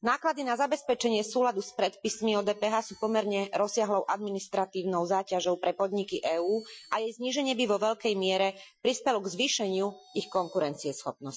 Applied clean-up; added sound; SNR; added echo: classical method Wiener filter.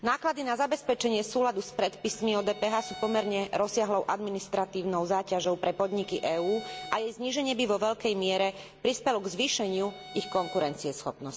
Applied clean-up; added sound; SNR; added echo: none; Bowed string instrument; 19 dB; none.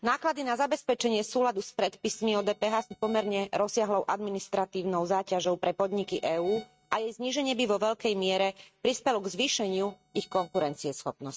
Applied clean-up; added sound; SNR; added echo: neural mask model RNNoise.